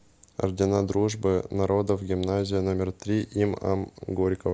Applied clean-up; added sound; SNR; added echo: none; none; none; none.